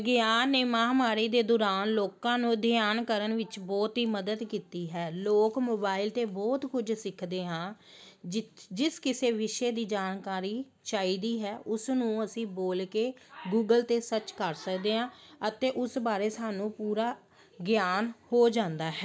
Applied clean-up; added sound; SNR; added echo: none; none; none; none.